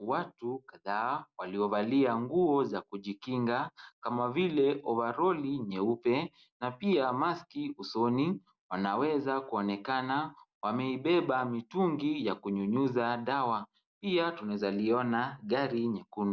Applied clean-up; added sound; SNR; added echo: none; none; none; none.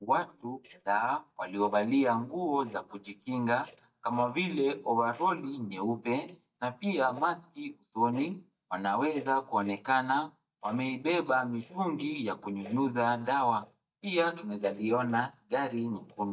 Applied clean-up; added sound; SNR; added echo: neural mask model DeepFilterNet 3.